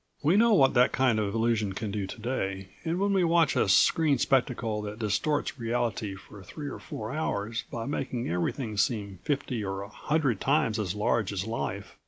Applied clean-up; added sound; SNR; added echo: none; none; none; none.